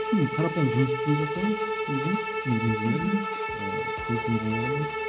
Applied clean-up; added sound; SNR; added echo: none; Bowed string instrument; 2 dB; none.